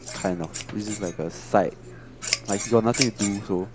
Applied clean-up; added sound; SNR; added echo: none; Scissors; 7 dB; none.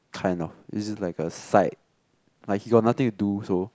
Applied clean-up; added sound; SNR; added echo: none; none; none; none.